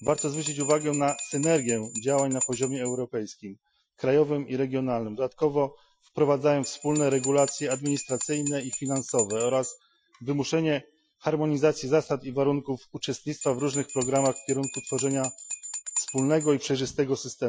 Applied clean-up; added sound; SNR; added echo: classical method Wiener filter.